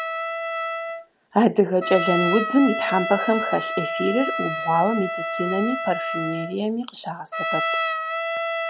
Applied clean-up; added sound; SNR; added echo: none; Trumpet; 3 dB; none.